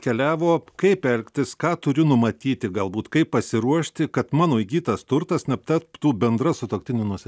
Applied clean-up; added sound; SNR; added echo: none; none; none; none.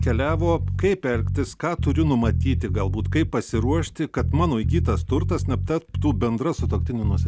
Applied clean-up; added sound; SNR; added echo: none; Bass guitar; 0 dB; none.